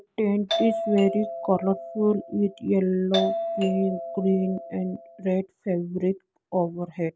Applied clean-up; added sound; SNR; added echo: none; Doorbell; 6 dB; none.